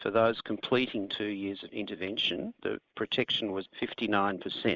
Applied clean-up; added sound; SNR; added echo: neural mask model Resemble Enhance denoiser.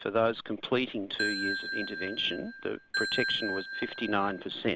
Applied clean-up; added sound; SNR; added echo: none; Ringtone / Bell; 4 dB; none.